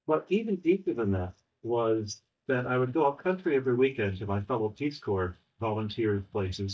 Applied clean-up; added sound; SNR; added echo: neural mask model DeepFilterNet 3.